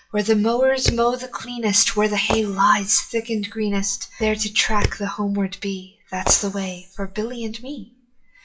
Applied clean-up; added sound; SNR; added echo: classical method WPE with log-MMSE.